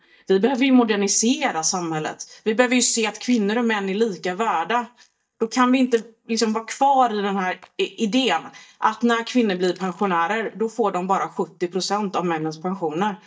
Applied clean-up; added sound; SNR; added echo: neural mask model DeepFilterNet 3.